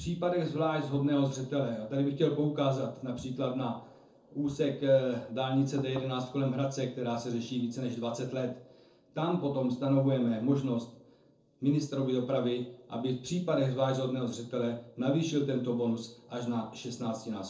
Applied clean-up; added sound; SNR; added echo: neural separator model SepFormer DNS4.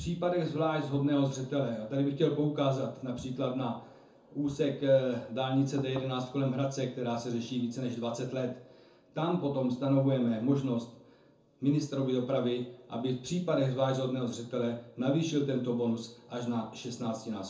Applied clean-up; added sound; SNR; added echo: none; Knock / Wood; 16 dB; reverberation time 0.7 s.